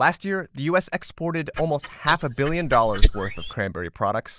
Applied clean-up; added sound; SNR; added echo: neural mask model Resemble Enhance denoiser.